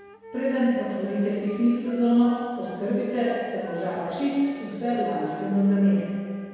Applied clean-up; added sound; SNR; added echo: none; Wind instrument, woodwind instrument; 19 dB; reverberation time 1.9 s.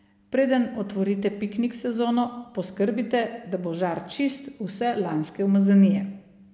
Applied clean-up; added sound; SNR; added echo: none; none; none; none.